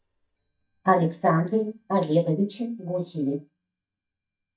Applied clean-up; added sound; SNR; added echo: neural mask model DeepFilterNet 3.